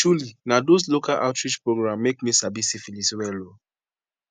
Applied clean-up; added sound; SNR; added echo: none; none; none; none.